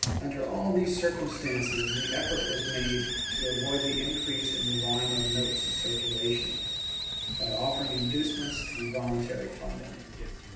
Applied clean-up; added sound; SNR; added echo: none; Hiss; 0 dB; reverberation time 0.9 s.